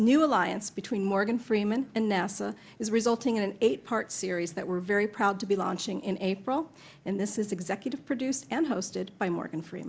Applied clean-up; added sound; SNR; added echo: none; none; none; none.